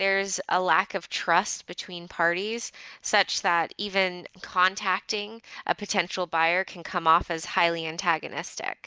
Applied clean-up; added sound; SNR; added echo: none; none; none; none.